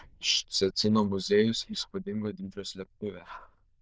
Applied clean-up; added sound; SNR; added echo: neural diffusion model UNIVERSE++.